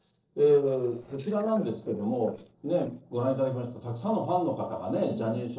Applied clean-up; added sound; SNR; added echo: neural separator model SepFormer DNS4.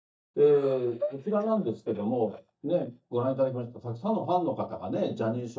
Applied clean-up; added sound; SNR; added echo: neural mask model DeepFilterNet 3.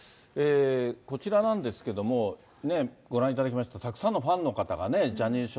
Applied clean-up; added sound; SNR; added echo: none; none; none; none.